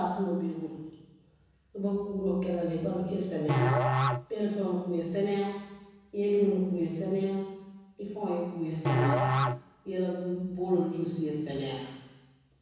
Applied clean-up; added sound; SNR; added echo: none; Musical instrument; 0 dB; reverberation time 1.1 s.